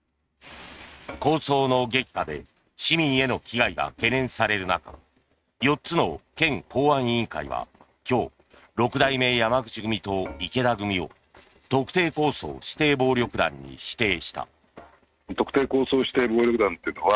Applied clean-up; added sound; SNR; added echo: neural mask model RNNoise.